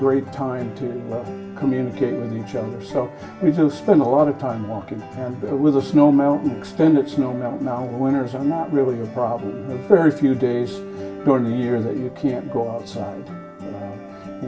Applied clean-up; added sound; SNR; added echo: none; none; none; reverberation time 0.2 s.